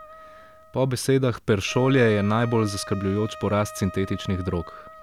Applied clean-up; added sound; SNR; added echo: none; Wind instrument, woodwind instrument; 17 dB; none.